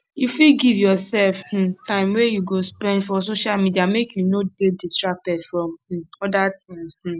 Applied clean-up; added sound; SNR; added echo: none; none; none; none.